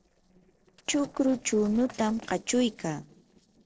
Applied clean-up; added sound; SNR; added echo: neural separator model SepFormer DNS4.